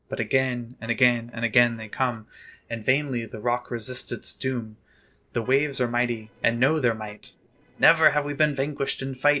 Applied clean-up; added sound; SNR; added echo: neural separator model SepFormer DNS4.